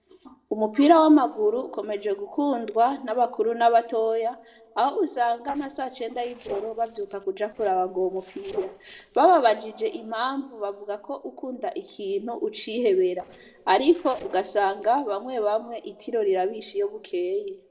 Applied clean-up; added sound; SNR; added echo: neural separator model SepFormer DNS4.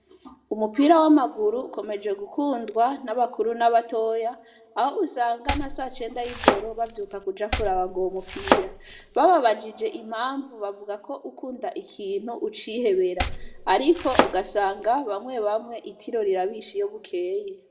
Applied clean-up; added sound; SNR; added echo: none; Domestic sounds, home sounds; 3 dB; reverberation time 1.2 s.